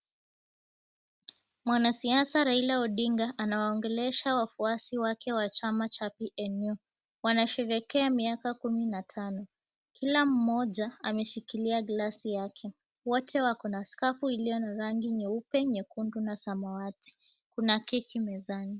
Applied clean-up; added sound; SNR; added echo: none; none; none; none.